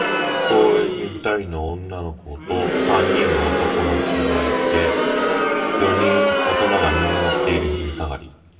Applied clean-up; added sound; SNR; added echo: none; Crowd; -3 dB; reverberation time 2.1 s.